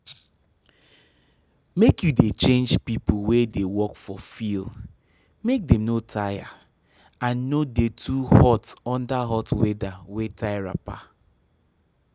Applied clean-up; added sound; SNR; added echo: none; none; none; none.